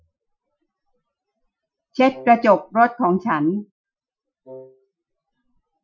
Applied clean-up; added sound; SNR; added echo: classical method Wiener filter.